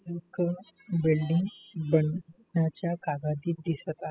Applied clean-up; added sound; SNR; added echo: classical method spectral subtraction.